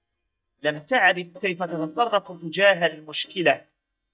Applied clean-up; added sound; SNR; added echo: neural mask model DeepFilterNet 3.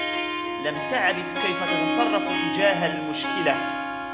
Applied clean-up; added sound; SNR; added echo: none; Harp; -1 dB; none.